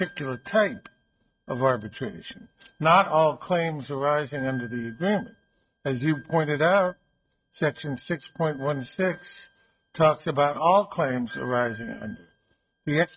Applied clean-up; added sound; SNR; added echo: neural mask model RNNoise.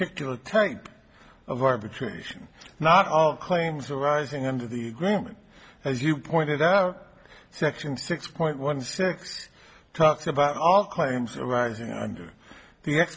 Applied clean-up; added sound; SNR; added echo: none; none; none; none.